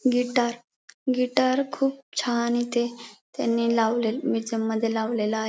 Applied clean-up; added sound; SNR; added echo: none; none; none; none.